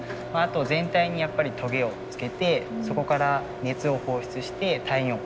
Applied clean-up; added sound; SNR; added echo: none; Microwave oven; 9 dB; none.